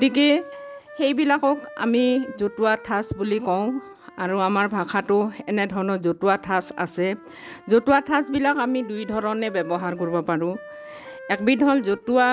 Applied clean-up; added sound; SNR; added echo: none; Wind instrument, woodwind instrument; 20 dB; none.